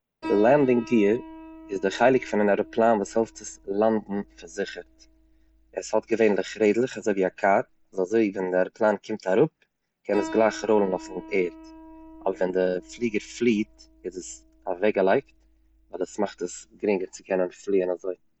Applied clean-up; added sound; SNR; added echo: none; Piano; 19 dB; none.